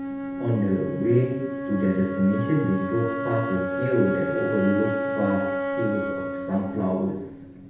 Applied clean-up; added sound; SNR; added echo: none; Wind instrument, woodwind instrument; 4 dB; reverberation time 0.9 s.